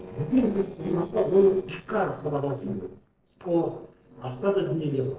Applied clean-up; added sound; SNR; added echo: neural separator model SepFormer DNS4.